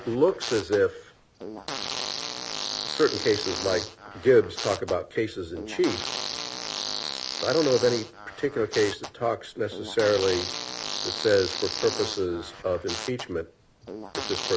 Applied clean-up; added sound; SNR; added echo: none; Fart; 7 dB; none.